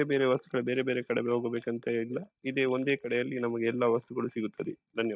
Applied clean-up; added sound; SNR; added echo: neural mask model DeepFilterNet 3.